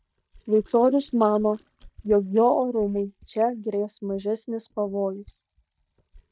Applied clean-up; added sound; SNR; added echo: neural mask model DeepFilterNet 3.